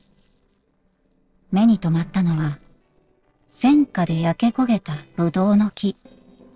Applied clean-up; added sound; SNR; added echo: neural separator model SepFormer DNS4.